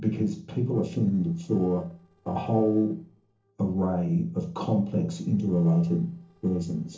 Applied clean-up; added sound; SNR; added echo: neural separator model SepFormer DNS4.